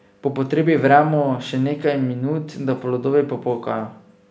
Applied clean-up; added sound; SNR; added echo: none; none; none; none.